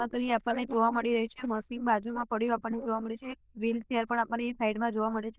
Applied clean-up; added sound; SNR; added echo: neural diffusion model UNIVERSE++.